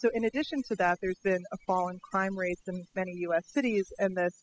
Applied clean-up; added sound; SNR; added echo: classical method spectral subtraction.